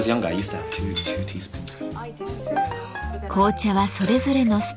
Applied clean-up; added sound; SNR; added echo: none; none; none; none.